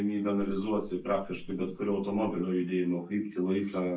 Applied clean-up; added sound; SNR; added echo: neural mask model Resemble Enhance denoiser.